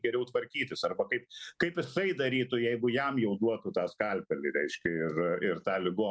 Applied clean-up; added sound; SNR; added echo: none; none; none; none.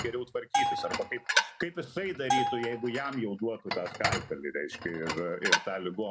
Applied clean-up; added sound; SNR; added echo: none; Bell + Dishes, pots, and pans; -1 dB; none.